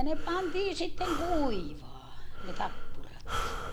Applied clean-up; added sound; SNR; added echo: none; Breathing; -3 dB; none.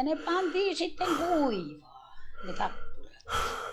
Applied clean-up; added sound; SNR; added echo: classical method log-MMSE.